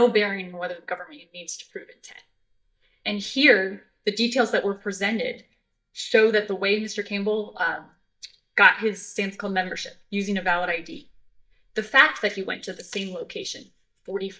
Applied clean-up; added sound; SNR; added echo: neural mask model DeepFilterNet 3.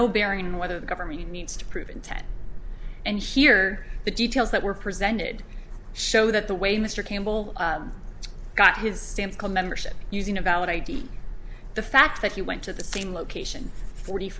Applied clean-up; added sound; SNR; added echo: none; none; none; none.